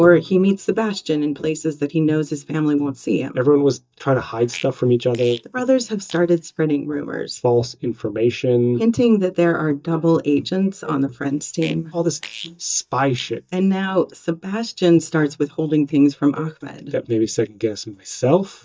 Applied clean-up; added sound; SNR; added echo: neural mask model DeepFilterNet 3.